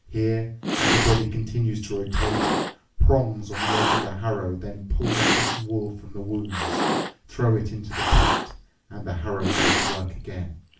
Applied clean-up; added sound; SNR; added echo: none; Cat; 2 dB; reverberation time 0.3 s.